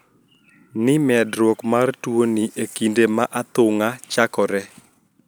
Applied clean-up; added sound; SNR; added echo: none; none; none; none.